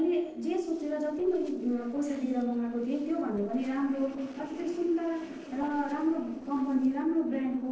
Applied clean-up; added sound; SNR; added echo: neural separator model SepFormer DNS4.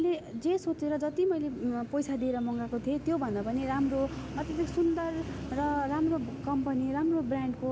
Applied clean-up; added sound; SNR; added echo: none; none; none; none.